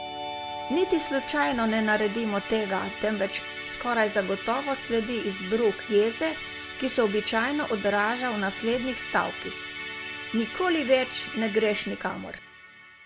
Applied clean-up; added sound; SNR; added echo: none; Musical instrument; 10 dB; none.